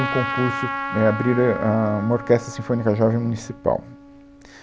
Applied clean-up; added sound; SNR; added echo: none; Trumpet; 9 dB; none.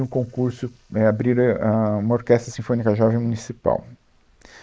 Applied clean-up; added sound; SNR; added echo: neural mask model Resemble Enhance denoiser.